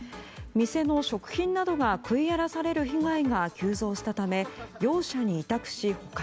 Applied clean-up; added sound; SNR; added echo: none; none; none; none.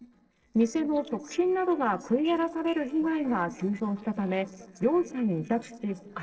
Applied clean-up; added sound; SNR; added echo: neural separator model SepFormer DNS4.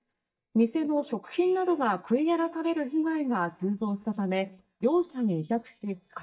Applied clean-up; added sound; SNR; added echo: neural mask model DeepFilterNet 3.